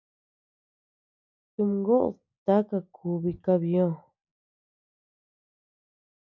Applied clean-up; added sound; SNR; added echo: none; none; none; none.